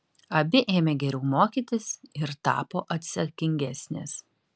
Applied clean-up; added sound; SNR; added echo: none; none; none; none.